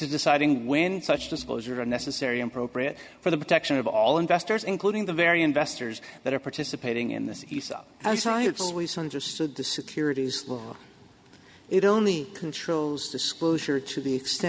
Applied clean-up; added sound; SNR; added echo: none; none; none; none.